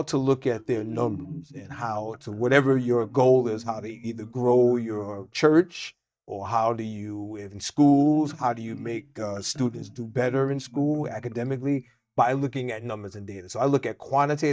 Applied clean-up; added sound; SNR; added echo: neural mask model DeepFilterNet 3.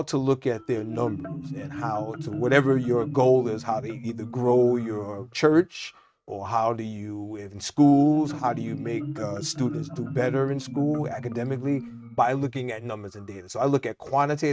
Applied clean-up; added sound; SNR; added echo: neural mask model RNNoise.